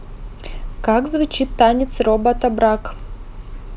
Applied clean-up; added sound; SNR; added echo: none; none; none; none.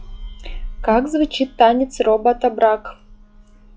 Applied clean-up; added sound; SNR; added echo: classical method log-MMSE.